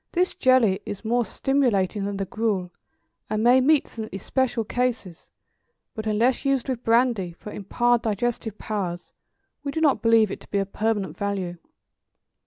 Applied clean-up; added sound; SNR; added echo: none; none; none; none.